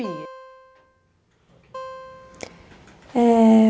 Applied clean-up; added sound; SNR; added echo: none; Acoustic guitar; 19 dB; none.